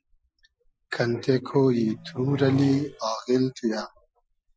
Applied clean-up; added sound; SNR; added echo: classical method Wiener filter.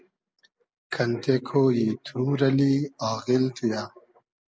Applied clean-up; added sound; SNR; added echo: none; none; none; none.